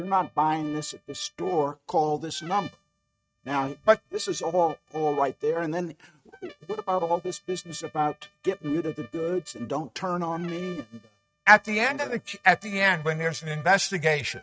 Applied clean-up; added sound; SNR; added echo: neural mask model RNNoise.